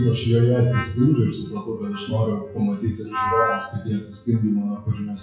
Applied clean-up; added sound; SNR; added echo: classical method WPE with log-MMSE.